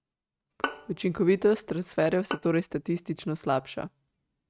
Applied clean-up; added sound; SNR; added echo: neural mask model RNNoise.